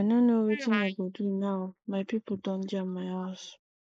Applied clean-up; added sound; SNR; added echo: neural mask model Resemble Enhance denoiser.